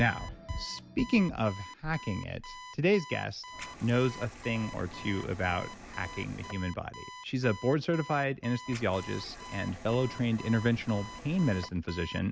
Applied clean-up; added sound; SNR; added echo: none; Alarm + Liquid; 14 dB; none.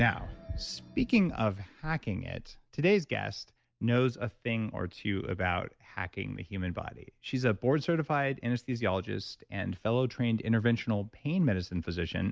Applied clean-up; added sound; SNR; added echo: none; none; none; none.